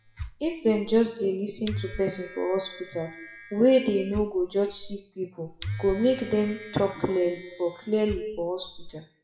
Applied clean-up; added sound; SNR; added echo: classical method WPE with log-MMSE.